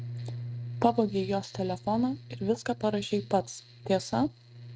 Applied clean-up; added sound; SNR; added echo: neural mask model RNNoise.